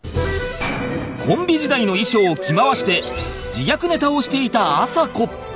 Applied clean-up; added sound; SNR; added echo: none; Bird; 17 dB; none.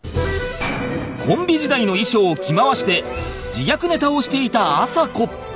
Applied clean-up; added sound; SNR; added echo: none; none; none; none.